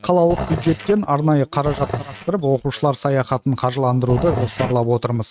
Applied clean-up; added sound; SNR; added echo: neural mask model RNNoise.